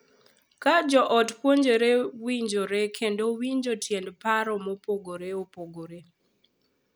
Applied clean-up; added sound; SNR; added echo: none; none; none; none.